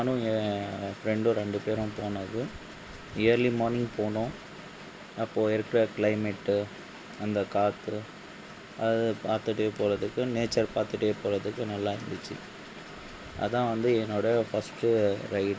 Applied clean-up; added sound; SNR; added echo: none; none; none; none.